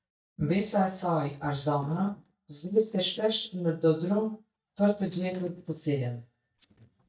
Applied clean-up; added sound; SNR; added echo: neural mask model DeepFilterNet 3.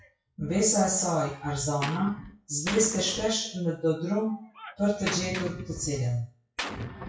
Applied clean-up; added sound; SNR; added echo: classical method WPE with log-MMSE.